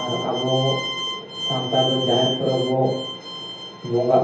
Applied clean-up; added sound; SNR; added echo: none; Bowed string instrument; 7 dB; reverberation time 0.9 s.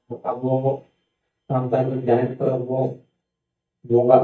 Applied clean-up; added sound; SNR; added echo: neural mask model DeepFilterNet 3.